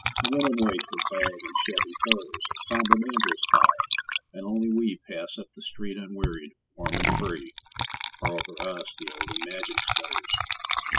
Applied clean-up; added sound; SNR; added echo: classical method spectral subtraction.